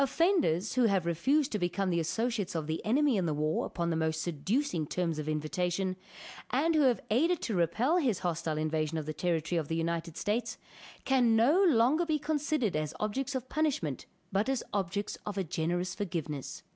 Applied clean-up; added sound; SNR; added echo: none; none; none; none.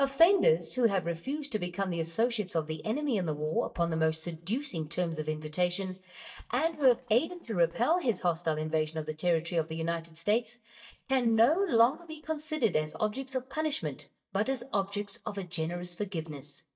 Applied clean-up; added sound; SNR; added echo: neural mask model DeepFilterNet 3.